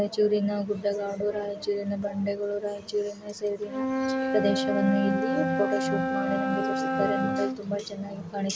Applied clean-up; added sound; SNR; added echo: none; Wind instrument, woodwind instrument; 2 dB; none.